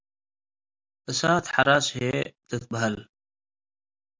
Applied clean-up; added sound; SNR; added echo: none; none; none; none.